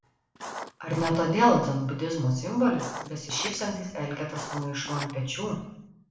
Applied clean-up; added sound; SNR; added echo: none; Writing; 12 dB; reverberation time 0.7 s.